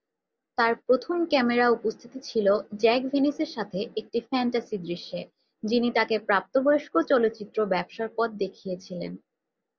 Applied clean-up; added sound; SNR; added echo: none; none; none; none.